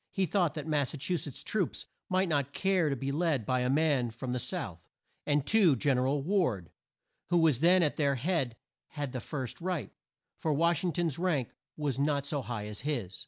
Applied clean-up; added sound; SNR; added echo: none; none; none; none.